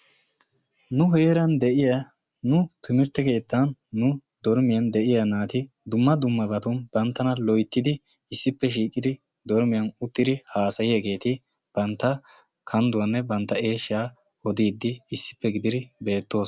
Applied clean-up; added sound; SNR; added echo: none; none; none; none.